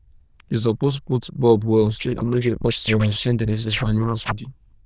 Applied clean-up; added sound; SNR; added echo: neural diffusion model UNIVERSE++.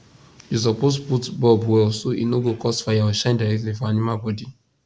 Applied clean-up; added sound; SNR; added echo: none; none; none; none.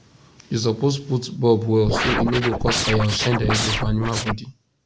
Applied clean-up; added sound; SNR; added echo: none; Scratching (performance technique); 2 dB; none.